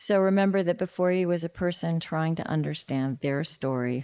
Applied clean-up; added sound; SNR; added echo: neural mask model Resemble Enhance denoiser.